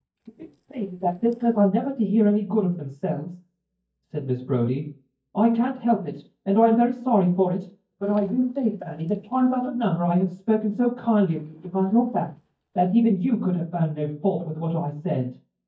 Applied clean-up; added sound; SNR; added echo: neural mask model DeepFilterNet 3.